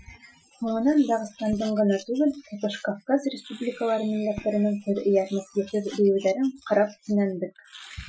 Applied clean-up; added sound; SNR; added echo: classical method Wiener filter.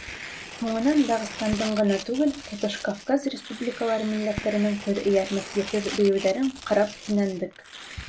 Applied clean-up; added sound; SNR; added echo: none; Fireworks + Tearing; 13 dB; none.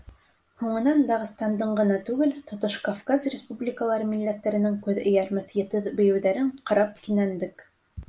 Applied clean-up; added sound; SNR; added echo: none; none; none; none.